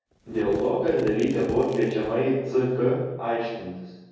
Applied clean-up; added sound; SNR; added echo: none; Tearing; 19 dB; reverberation time 1.3 s.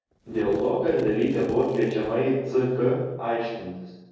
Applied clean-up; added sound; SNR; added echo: neural separator model SepFormer DNS4.